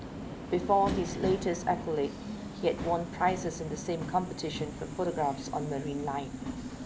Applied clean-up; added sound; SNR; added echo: none; Subway, metro, underground; 6 dB; none.